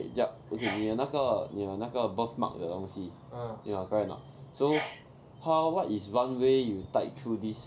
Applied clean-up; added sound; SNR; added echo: none; Sneeze; 16 dB; none.